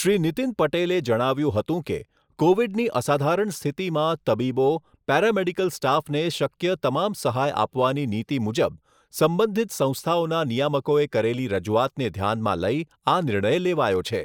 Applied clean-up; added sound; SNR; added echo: neural mask model Resemble Enhance denoiser.